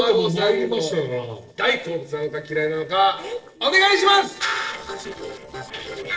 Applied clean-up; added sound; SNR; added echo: neural separator model SepFormer DNS4.